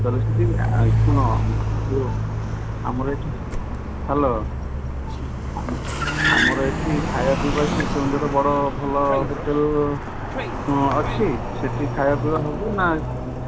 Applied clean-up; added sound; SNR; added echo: none; Car; -1 dB; none.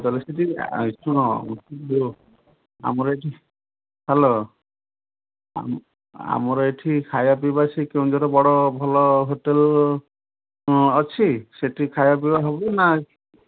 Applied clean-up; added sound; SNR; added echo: none; none; none; none.